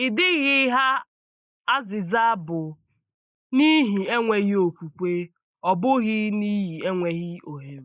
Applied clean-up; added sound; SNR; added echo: neural mask model Resemble Enhance denoiser.